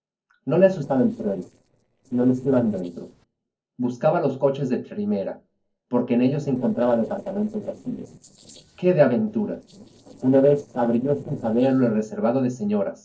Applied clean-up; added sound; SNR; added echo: neural separator model SepFormer DNS4.